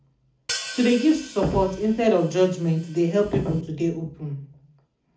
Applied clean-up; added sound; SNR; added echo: none; Hi-hat; 14 dB; reverberation time 0.3 s.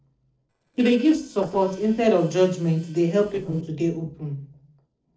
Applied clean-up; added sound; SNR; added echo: neural separator model SepFormer DNS4.